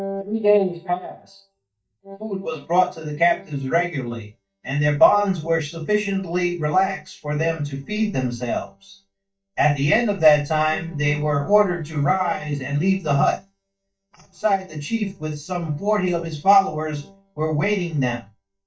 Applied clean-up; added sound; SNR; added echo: neural mask model DeepFilterNet 3.